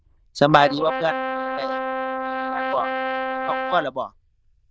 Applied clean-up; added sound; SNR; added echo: neural diffusion model UNIVERSE++.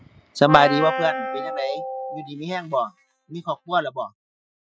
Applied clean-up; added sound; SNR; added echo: classical method Wiener filter.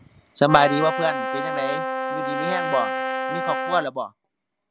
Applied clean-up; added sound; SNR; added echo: none; Brass instrument; 2 dB; none.